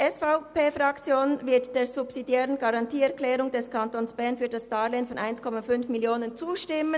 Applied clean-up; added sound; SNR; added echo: none; none; none; none.